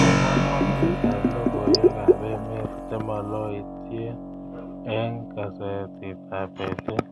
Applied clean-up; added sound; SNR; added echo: none; Keyboard (musical) + Bathtub (filling or washing); -5 dB; none.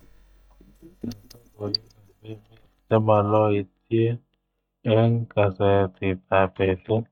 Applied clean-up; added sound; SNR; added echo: neural mask model DeepFilterNet 3.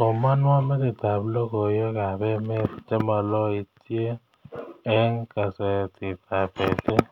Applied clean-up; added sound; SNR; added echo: none; none; none; none.